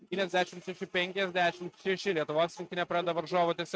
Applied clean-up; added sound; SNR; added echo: neural mask model RNNoise.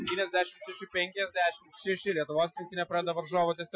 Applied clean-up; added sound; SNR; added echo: classical method Wiener filter.